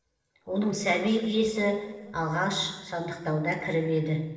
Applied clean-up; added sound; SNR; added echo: neural separator model SepFormer DNS4.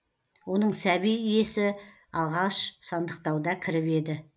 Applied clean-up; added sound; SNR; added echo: none; none; none; none.